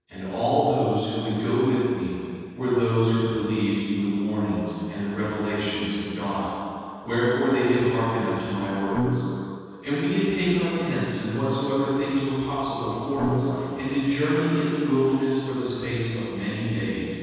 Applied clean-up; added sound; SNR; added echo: neural separator model SepFormer DNS4.